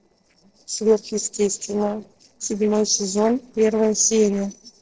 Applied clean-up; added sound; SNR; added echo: neural separator model SepFormer DNS4.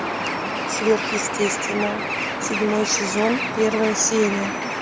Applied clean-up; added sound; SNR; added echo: none; Bird; 2 dB; none.